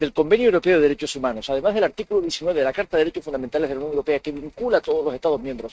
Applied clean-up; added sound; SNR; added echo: neural mask model RNNoise.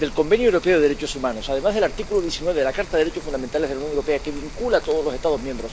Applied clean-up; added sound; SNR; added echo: none; Rain; 12 dB; none.